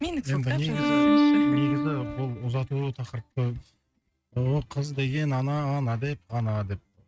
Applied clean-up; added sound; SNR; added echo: neural mask model RNNoise.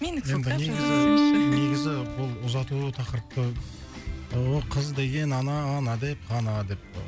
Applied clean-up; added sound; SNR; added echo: none; Bowed string instrument; -1 dB; none.